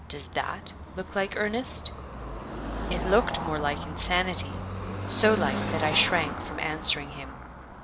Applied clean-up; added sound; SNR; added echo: none; Car passing by / Traffic noise, roadway noise; 7 dB; none.